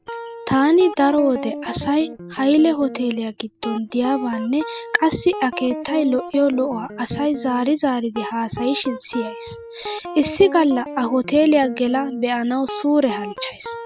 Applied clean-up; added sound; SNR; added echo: none; Guitar; 12 dB; none.